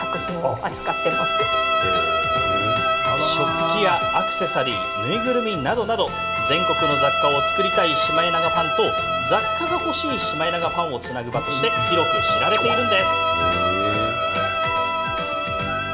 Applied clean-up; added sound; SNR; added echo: none; Bowed string instrument; -2 dB; reverberation time 1.0 s.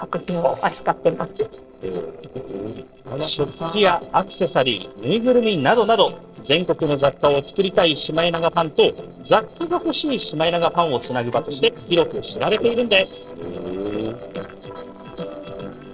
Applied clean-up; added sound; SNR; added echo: neural separator model SepFormer DNS4.